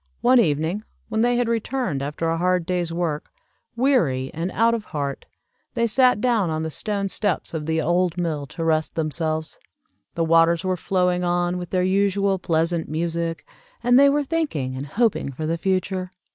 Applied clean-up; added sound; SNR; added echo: none; none; none; none.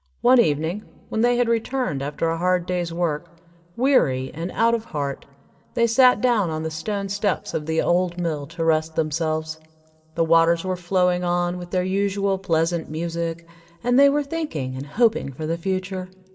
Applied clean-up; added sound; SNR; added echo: none; none; none; reverberation time 0.3 s.